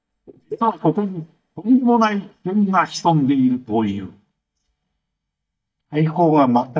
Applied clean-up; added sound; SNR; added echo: neural mask model DeepFilterNet 3.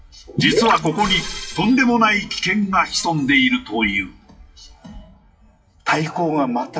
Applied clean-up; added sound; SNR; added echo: classical method WPE with log-MMSE.